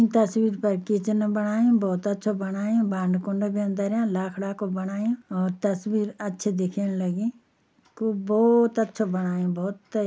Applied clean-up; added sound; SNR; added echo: none; none; none; none.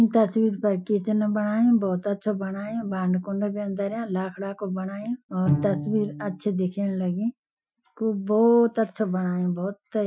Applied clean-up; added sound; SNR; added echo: classical method Wiener filter.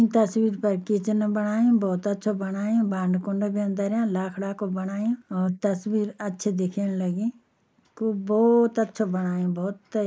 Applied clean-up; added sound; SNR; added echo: neural mask model Resemble Enhance denoiser.